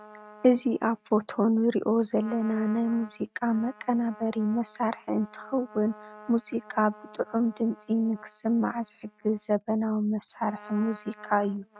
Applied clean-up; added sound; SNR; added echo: neural mask model RNNoise.